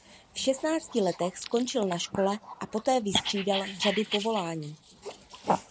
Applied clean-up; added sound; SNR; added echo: neural mask model Resemble Enhance denoiser.